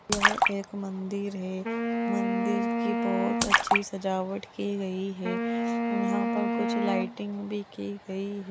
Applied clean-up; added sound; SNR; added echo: none; Wind instrument, woodwind instrument + Splash, splatter; -4 dB; none.